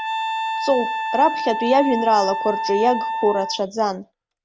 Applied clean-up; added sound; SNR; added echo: none; Wind instrument, woodwind instrument; 4 dB; none.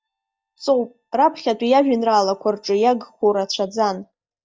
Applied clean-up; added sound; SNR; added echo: neural mask model DeepFilterNet 3.